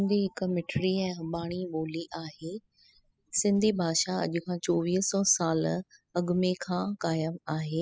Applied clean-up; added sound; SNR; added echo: classical method spectral subtraction.